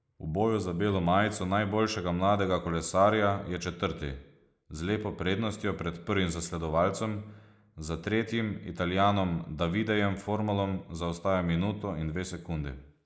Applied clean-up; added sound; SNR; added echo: neural mask model Resemble Enhance denoiser.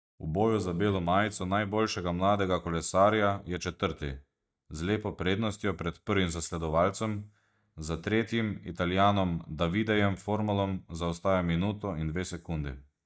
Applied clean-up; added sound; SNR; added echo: neural mask model DeepFilterNet 3.